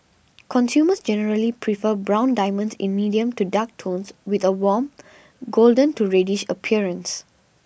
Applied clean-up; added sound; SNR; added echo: none; none; none; none.